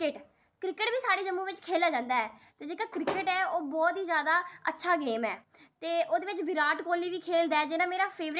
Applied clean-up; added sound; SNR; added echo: none; none; none; none.